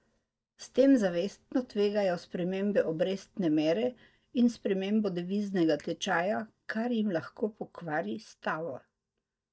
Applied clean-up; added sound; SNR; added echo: neural mask model DeepFilterNet 3.